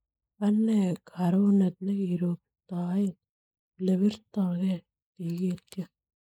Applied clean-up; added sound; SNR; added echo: neural mask model Resemble Enhance denoiser.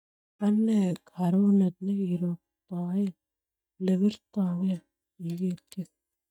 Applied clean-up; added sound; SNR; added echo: neural mask model DeepFilterNet 3.